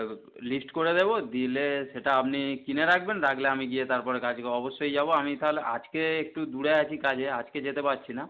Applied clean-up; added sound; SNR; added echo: none; none; none; none.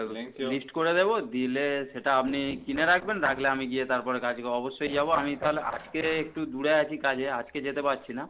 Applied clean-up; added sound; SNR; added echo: neural separator model SepFormer DNS4.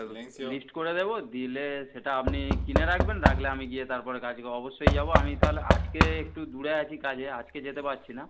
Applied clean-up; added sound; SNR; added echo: none; Knock / Wood; -3 dB; none.